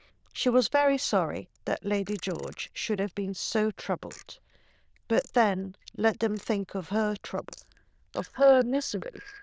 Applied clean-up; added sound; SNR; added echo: neural diffusion model UNIVERSE++.